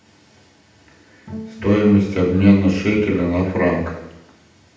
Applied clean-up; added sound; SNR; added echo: none; Bowed string instrument; 20 dB; reverberation time 0.8 s.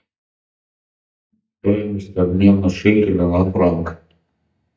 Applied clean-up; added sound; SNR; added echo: neural mask model DeepFilterNet 3.